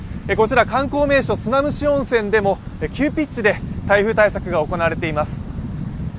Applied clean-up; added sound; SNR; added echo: none; none; none; none.